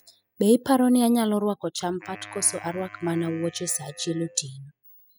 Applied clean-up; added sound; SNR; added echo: classical method spectral subtraction.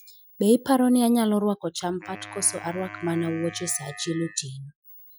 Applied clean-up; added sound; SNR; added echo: classical method Wiener filter.